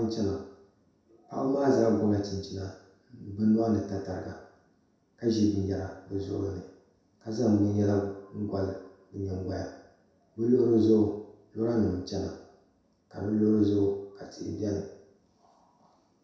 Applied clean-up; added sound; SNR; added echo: none; none; none; reverberation time 0.7 s.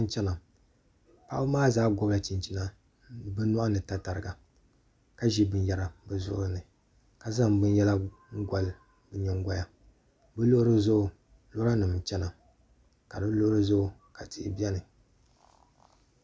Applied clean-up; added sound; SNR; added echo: none; none; none; none.